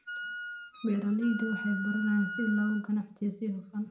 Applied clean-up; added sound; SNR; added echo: none; Wind instrument, woodwind instrument; 9 dB; reverberation time 0.4 s.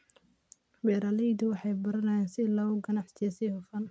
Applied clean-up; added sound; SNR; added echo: none; none; none; none.